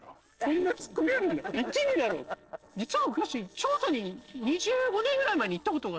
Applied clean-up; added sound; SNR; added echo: neural separator model SepFormer DNS4.